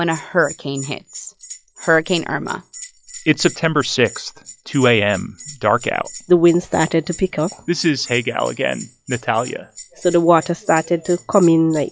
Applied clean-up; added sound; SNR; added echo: classical method log-MMSE.